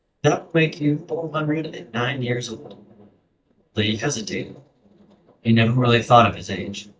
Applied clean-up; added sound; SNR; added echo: neural mask model DeepFilterNet 3.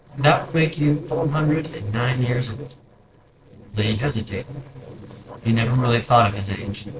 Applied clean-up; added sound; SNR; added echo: neural separator model SepFormer DNS4.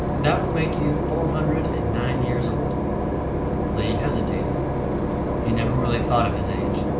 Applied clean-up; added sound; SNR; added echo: none; Engine / Boat, Water vehicle; -4 dB; reverberation time 0.4 s.